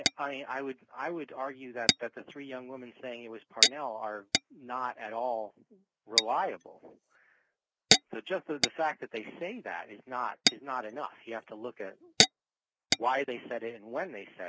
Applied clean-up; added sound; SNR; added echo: neural mask model Resemble Enhance denoiser.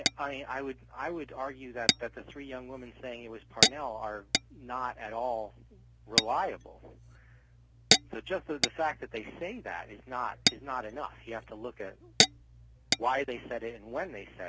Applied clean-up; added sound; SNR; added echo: none; Tap / Glass; -3 dB; none.